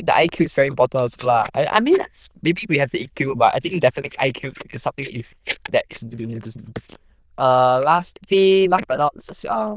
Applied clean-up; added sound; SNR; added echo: neural diffusion model UNIVERSE++.